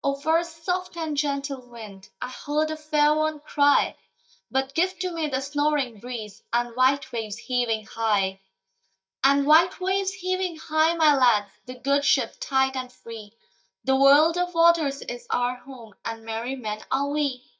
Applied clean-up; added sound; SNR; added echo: neural mask model DeepFilterNet 3.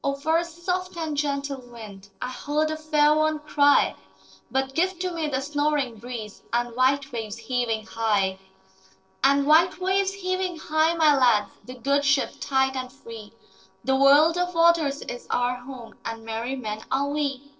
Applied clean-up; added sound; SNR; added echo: neural separator model SepFormer DNS4.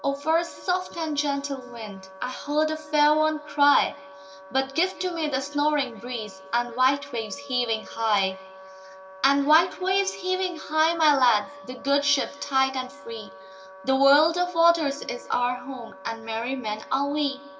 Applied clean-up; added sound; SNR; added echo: none; Wind instrument, woodwind instrument; 19 dB; reverberation time 1.0 s.